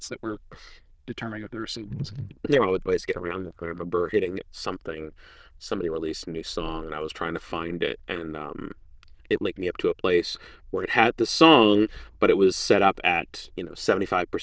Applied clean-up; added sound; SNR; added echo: neural diffusion model UNIVERSE++.